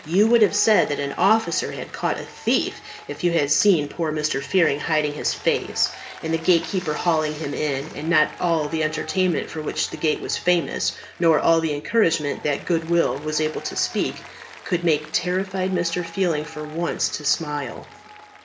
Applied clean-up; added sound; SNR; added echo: none; Applause; 20 dB; reverberation time 0.3 s.